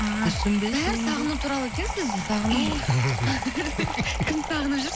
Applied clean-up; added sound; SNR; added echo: none; Sink (filling or washing) / Water tap, faucet; 8 dB; none.